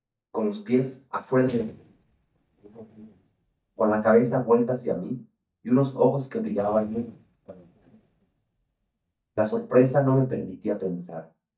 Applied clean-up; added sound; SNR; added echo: neural mask model DeepFilterNet 3.